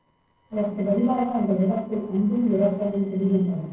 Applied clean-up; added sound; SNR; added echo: neural separator model SepFormer DNS4.